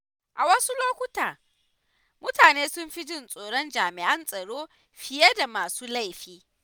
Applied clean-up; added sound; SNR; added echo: none; none; none; none.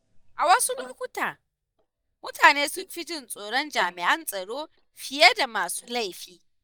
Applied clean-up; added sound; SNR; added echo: neural mask model DeepFilterNet 3.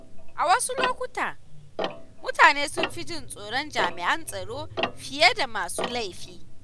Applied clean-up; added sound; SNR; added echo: none; Tick-tock; 6 dB; none.